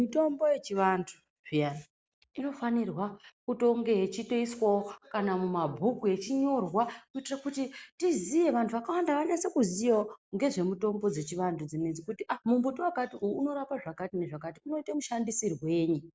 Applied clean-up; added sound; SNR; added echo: none; none; none; none.